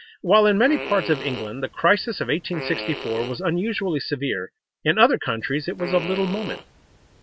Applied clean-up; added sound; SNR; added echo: none; Fart; 12 dB; none.